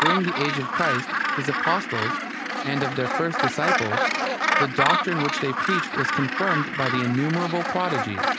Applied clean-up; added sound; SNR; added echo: none; Gull, seagull; -2 dB; none.